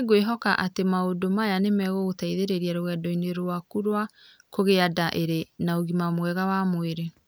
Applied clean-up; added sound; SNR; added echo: none; none; none; none.